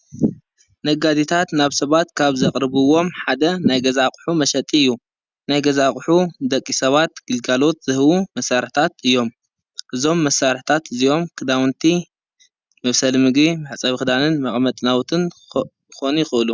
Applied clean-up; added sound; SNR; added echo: none; none; none; none.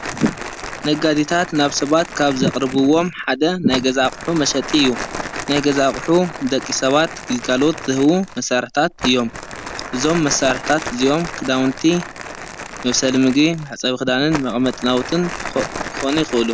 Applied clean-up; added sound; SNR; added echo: none; Crumpling, crinkling; 11 dB; none.